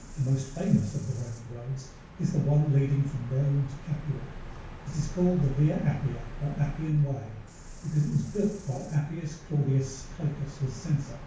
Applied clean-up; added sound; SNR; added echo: none; Bird vocalization, bird call, bird song; 13 dB; reverberation time 0.6 s.